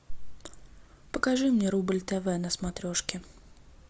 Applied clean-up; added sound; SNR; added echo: none; none; none; none.